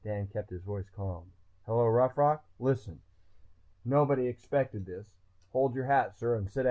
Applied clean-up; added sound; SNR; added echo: none; none; none; none.